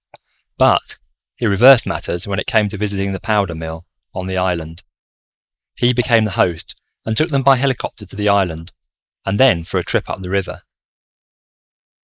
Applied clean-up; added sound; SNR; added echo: neural mask model Resemble Enhance denoiser.